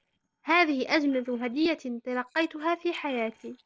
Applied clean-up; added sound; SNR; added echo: neural separator model SepFormer DNS4.